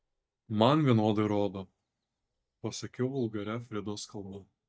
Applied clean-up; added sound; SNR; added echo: neural mask model DeepFilterNet 3.